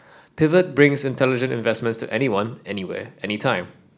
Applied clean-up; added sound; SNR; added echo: none; none; none; none.